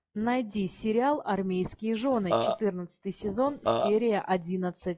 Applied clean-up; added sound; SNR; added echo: classical method log-MMSE.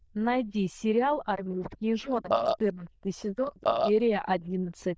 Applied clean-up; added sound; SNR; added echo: neural diffusion model UNIVERSE++.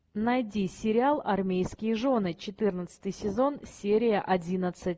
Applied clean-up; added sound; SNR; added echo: none; none; none; none.